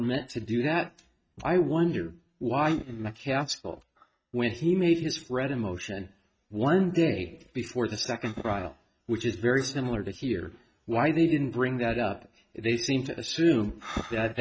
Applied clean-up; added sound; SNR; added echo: neural mask model RNNoise.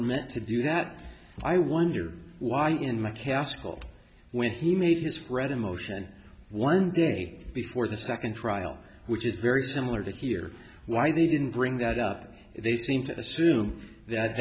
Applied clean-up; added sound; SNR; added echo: none; none; none; none.